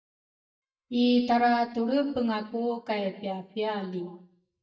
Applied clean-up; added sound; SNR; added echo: neural mask model DeepFilterNet 3.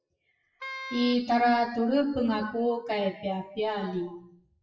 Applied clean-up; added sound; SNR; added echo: classical method WPE with log-MMSE.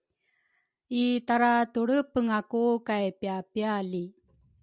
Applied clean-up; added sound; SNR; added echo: none; none; none; none.